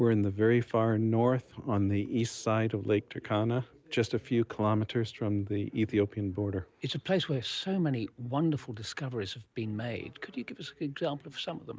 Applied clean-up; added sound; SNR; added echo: none; none; none; none.